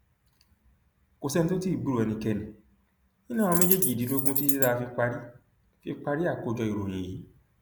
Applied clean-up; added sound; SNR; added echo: none; Coin (dropping); -3 dB; none.